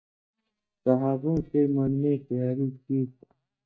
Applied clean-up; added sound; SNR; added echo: neural mask model DeepFilterNet 3.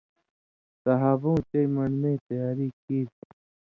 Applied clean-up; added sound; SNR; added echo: none; none; none; none.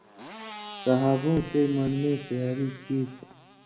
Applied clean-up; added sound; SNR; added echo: none; Motorcycle; 16 dB; reverberation time 1.0 s.